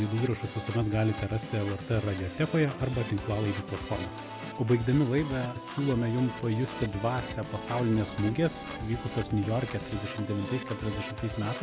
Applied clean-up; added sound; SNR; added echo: none; Organ + Keyboard (musical); 9 dB; none.